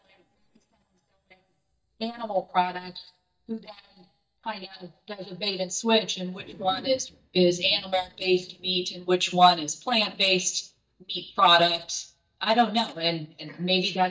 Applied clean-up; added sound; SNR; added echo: neural mask model DeepFilterNet 3.